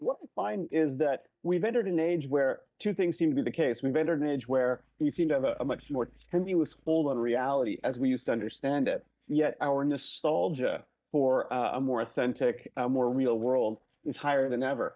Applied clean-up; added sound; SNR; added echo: neural mask model DeepFilterNet 3.